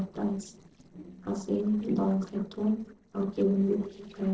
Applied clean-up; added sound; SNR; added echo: neural separator model SepFormer DNS4.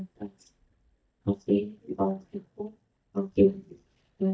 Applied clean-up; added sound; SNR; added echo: neural mask model DeepFilterNet 3.